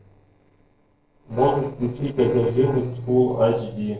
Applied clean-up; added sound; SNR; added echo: neural separator model SepFormer DNS4.